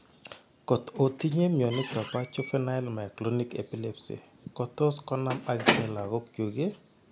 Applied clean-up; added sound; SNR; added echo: none; Squeak / Slam / Wood; 7 dB; none.